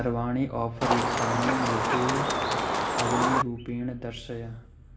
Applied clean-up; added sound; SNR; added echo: none; Chicken, rooster; -5 dB; reverberation time 1.0 s.